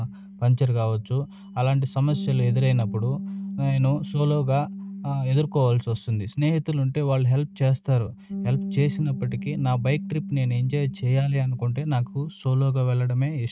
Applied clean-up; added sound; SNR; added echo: neural mask model RNNoise.